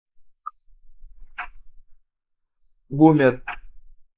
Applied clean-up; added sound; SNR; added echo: neural mask model Resemble Enhance denoiser.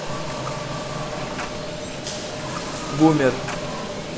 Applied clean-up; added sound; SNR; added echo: none; Coin (dropping); 14 dB; none.